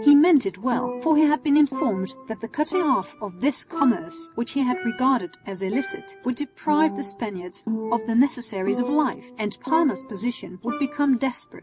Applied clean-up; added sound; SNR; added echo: none; Percussion; 11 dB; none.